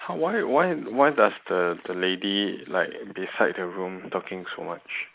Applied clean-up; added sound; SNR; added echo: neural mask model Resemble Enhance denoiser.